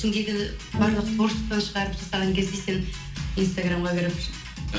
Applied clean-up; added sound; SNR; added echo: none; Bowed string instrument; 5 dB; reverberation time 0.4 s.